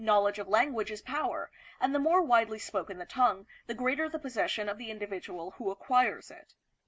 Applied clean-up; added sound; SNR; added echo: none; none; none; none.